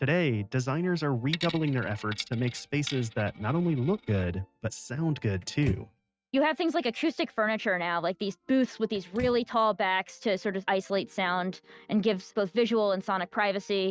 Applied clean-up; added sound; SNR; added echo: neural mask model RNNoise.